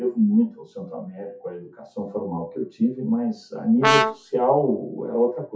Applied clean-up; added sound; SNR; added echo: classical method WPE with log-MMSE.